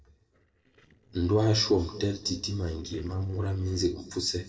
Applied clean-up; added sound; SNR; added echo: neural separator model SepFormer DNS4.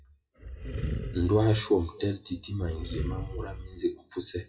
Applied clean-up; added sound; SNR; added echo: classical method WPE with log-MMSE.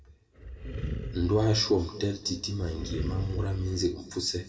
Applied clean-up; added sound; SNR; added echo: none; Animal; 7 dB; reverberation time 2.1 s.